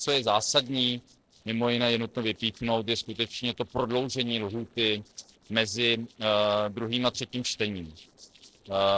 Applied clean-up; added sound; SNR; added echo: neural separator model SepFormer DNS4.